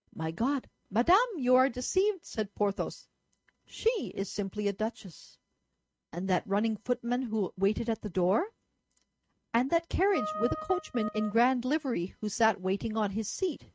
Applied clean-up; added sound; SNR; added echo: neural mask model RNNoise.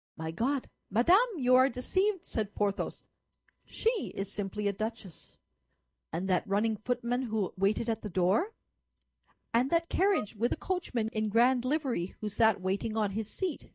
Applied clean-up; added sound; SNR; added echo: neural mask model DeepFilterNet 3.